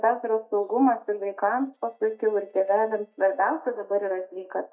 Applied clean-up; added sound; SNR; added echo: neural mask model DeepFilterNet 3.